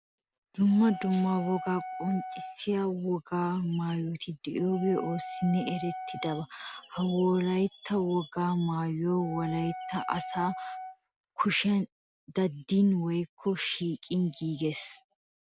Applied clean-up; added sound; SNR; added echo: none; Wind instrument, woodwind instrument; 11 dB; none.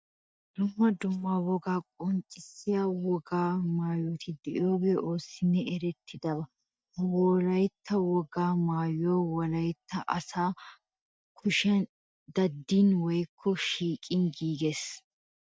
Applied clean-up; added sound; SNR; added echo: neural mask model DeepFilterNet 3.